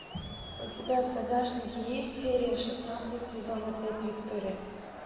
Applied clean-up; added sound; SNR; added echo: none; Crowd; 14 dB; reverberation time 1.6 s.